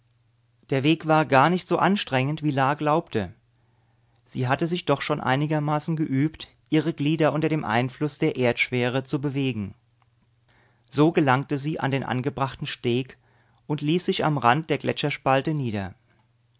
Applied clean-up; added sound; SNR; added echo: none; none; none; none.